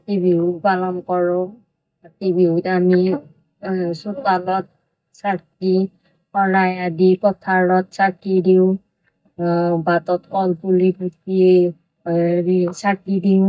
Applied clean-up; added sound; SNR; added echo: neural mask model DeepFilterNet 3.